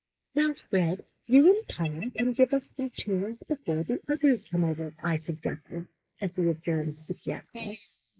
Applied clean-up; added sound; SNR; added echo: neural mask model Resemble Enhance denoiser.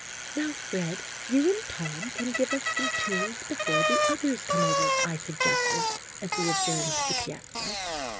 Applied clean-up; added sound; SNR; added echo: none; Bicycle; -3 dB; none.